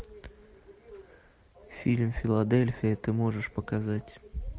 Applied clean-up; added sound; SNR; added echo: none; none; none; none.